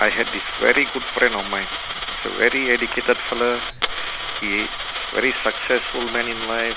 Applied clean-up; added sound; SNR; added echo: none; Coin (dropping); 6 dB; none.